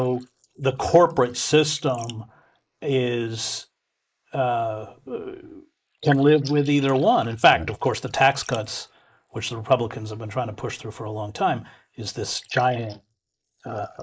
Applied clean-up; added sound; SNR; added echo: neural mask model Resemble Enhance denoiser.